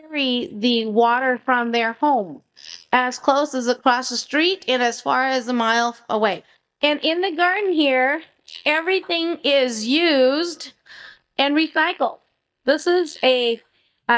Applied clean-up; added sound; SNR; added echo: neural mask model DeepFilterNet 3.